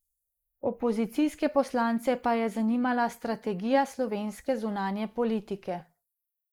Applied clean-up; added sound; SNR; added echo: neural mask model Resemble Enhance denoiser.